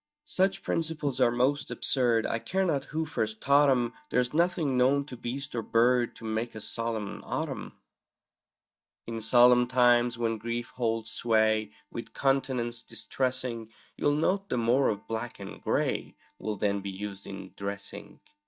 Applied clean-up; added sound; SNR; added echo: neural mask model DeepFilterNet 3.